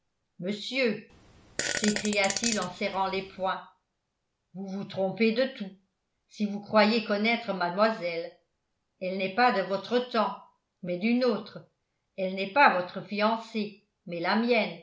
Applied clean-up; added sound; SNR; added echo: none; Fart; 6 dB; none.